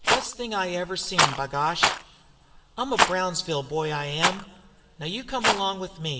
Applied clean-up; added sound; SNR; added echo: none; Rattle; -1 dB; reverberation time 2.4 s.